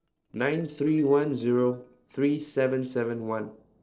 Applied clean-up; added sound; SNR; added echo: neural separator model SepFormer DNS4.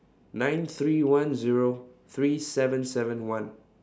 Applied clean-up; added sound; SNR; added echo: none; none; none; none.